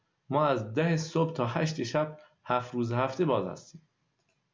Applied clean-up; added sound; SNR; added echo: none; none; none; none.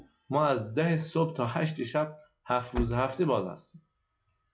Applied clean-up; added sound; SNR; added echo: classical method log-MMSE.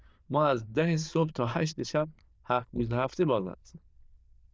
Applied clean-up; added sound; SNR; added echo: neural diffusion model UNIVERSE++.